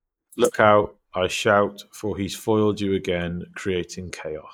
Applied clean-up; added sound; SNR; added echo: neural mask model Resemble Enhance denoiser.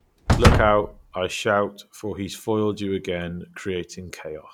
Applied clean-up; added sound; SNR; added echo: none; Slam; -3 dB; none.